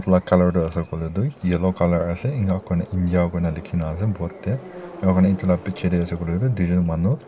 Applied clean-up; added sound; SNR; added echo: none; Subway, metro, underground; 19 dB; none.